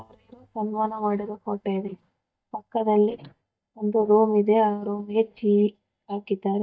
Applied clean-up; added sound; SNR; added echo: neural mask model DeepFilterNet 3.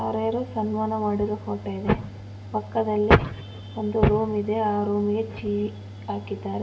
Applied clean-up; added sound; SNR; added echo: none; Mechanical fan; 14 dB; reverberation time 0.7 s.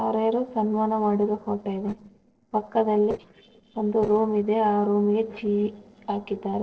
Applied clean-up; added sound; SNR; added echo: neural separator model SepFormer DNS4.